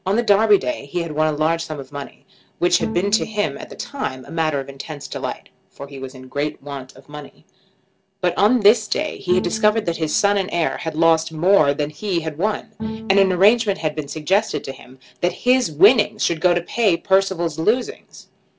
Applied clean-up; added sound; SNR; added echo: none; Bowed string instrument; 14 dB; none.